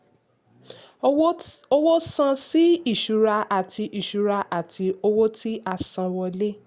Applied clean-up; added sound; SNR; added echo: none; none; none; none.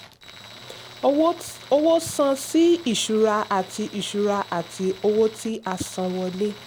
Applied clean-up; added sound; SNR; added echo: none; Tools; 20 dB; none.